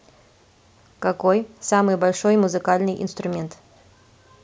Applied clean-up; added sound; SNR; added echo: none; none; none; none.